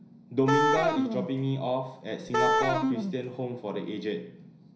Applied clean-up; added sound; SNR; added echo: none; Wind instrument, woodwind instrument; -3 dB; reverberation time 0.5 s.